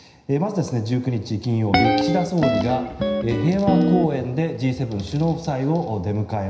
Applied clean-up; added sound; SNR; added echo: none; Guitar; 1 dB; reverberation time 0.9 s.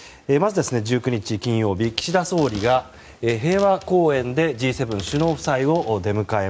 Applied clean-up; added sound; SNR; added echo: none; none; none; none.